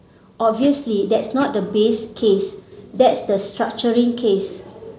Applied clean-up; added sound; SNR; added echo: none; Hi-hat; 14 dB; none.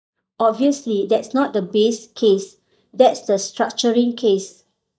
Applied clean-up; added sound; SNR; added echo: neural mask model DeepFilterNet 3.